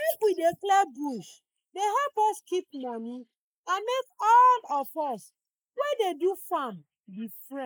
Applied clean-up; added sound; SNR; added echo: neural mask model Resemble Enhance denoiser.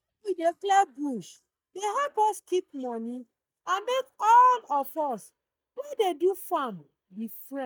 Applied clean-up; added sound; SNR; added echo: neural mask model DeepFilterNet 3.